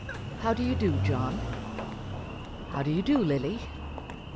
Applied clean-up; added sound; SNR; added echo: none; Engine; 3 dB; none.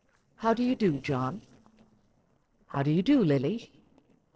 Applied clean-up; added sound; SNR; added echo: neural separator model SepFormer DNS4.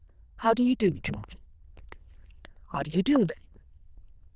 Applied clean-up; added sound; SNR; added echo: neural diffusion model UNIVERSE++.